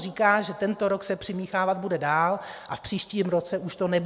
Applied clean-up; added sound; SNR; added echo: none; none; none; none.